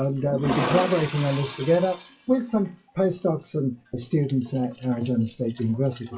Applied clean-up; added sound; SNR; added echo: classical method WPE with log-MMSE.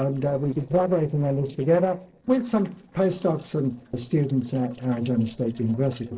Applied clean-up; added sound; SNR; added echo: neural separator model SepFormer DNS4.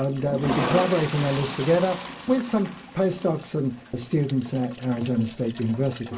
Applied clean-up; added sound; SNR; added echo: none; Toilet flush; 9 dB; reverberation time 0.2 s.